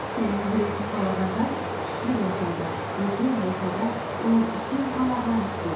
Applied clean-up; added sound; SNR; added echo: none; Stream; 3 dB; reverberation time 0.7 s.